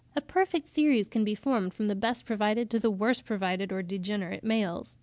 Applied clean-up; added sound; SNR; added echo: none; none; none; none.